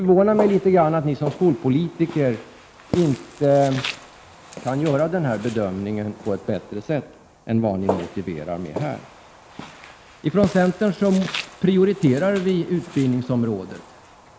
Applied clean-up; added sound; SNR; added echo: none; Walk, footsteps; 13 dB; none.